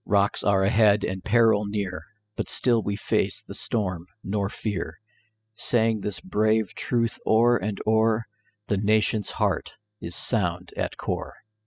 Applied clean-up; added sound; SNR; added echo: classical method spectral subtraction.